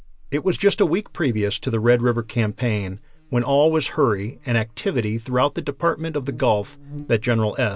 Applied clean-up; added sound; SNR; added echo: none; Buzz; 20 dB; none.